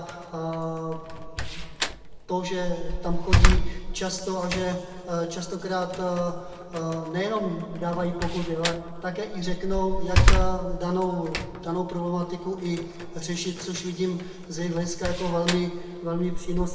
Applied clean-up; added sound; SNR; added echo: none; Slam; -2 dB; reverberation time 1.9 s.